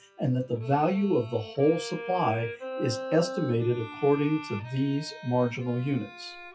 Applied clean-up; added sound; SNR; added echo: classical method WPE with log-MMSE.